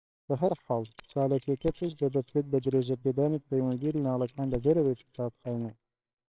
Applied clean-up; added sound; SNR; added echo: neural separator model SepFormer WHAMR!.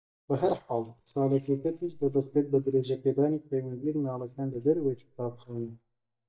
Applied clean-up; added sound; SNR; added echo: neural mask model DeepFilterNet 3.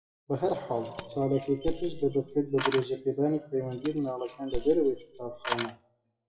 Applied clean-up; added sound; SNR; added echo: classical method WPE with log-MMSE.